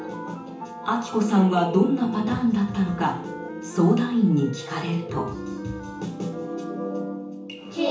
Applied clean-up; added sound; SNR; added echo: none; Wind instrument, woodwind instrument; 16 dB; reverberation time 0.8 s.